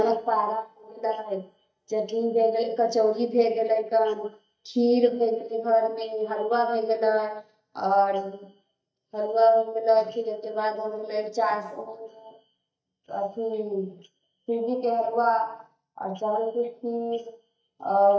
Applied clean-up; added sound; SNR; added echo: neural mask model DeepFilterNet 3.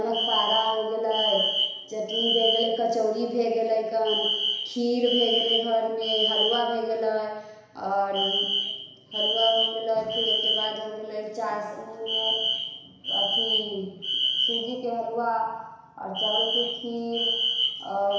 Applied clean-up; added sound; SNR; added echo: none; Alarm; 1 dB; reverberation time 1.0 s.